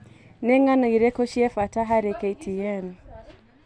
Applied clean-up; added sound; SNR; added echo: none; none; none; none.